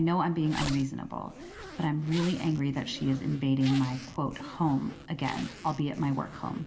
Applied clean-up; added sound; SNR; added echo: none; Zipper (clothing); 14 dB; reverberation time 1.4 s.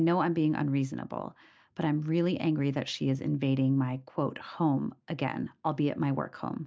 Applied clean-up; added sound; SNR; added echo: none; none; none; none.